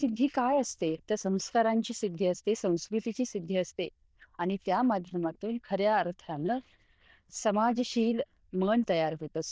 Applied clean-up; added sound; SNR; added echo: neural diffusion model UNIVERSE++.